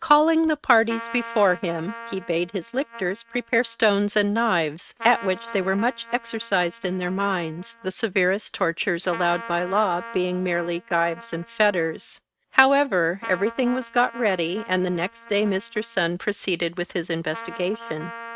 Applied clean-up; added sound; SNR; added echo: neural mask model RNNoise.